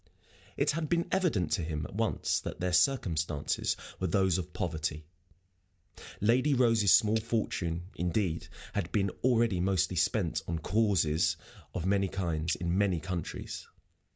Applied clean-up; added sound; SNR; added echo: neural mask model Resemble Enhance denoiser.